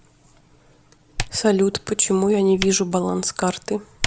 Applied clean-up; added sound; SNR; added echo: none; Typing; 12 dB; none.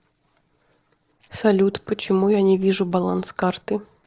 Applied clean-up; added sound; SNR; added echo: neural separator model SepFormer DNS4.